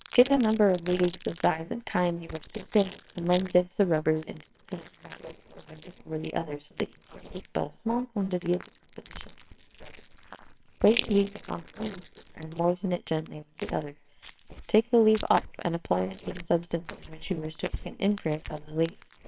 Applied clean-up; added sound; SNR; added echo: neural separator model SepFormer WHAMR!.